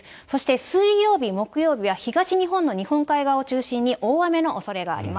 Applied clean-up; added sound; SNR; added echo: none; none; none; none.